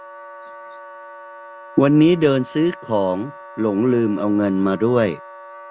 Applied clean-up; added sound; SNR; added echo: none; Wind instrument, woodwind instrument; 18 dB; none.